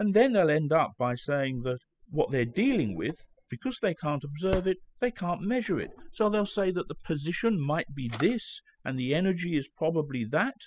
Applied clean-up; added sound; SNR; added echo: classical method spectral subtraction.